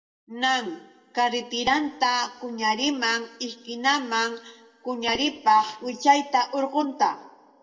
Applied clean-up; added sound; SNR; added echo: none; none; none; reverberation time 1.1 s.